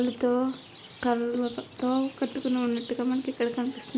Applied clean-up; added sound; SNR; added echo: none; Rain; 17 dB; none.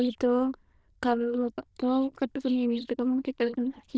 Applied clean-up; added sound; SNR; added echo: neural diffusion model UNIVERSE++.